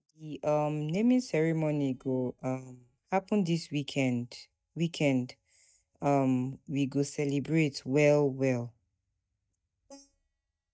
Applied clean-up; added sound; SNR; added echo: neural mask model DeepFilterNet 3.